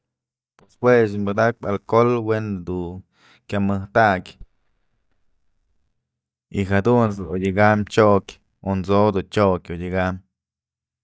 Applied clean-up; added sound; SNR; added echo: neural mask model DeepFilterNet 3.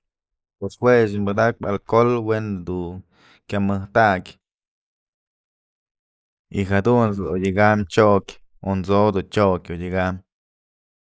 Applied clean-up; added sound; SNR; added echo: neural mask model Resemble Enhance denoiser.